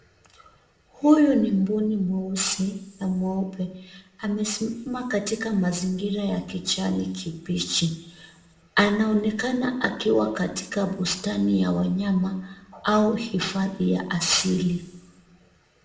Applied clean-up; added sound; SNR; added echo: none; none; none; reverberation time 0.8 s.